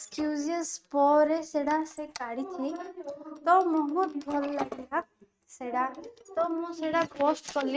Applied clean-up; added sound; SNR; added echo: neural mask model RNNoise.